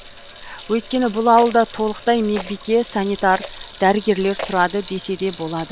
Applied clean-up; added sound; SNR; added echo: none; Rattle + Sink (filling or washing) / Water tap, faucet; 16 dB; none.